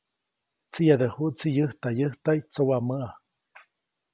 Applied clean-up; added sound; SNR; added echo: none; none; none; none.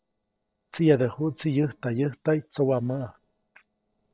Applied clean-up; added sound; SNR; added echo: neural separator model SepFormer DNS4.